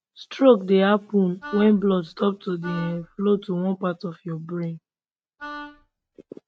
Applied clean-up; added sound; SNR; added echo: neural mask model RNNoise.